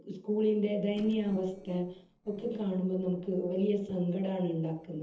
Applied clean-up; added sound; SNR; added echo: neural separator model SepFormer DNS4.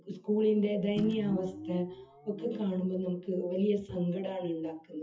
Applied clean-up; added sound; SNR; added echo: classical method WPE with log-MMSE.